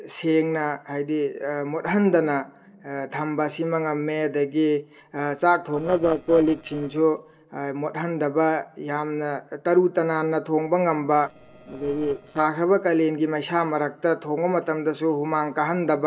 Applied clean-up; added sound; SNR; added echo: neural separator model SepFormer DNS4.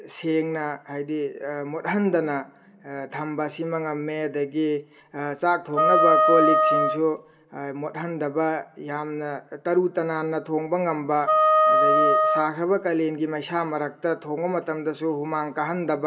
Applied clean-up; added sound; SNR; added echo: none; Wind instrument, woodwind instrument; -5 dB; reverberation time 0.5 s.